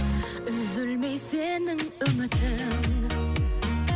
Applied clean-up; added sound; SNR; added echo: none; none; none; none.